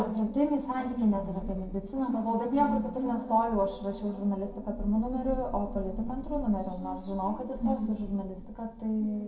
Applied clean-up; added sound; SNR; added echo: neural separator model SepFormer DNS4.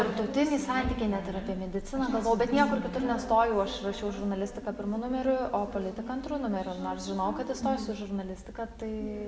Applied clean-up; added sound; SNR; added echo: none; none; none; none.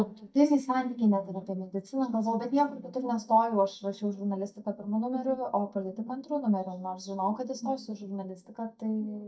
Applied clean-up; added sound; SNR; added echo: neural mask model DeepFilterNet 3.